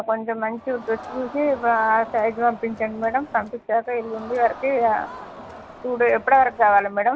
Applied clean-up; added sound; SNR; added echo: none; Crowd; 17 dB; none.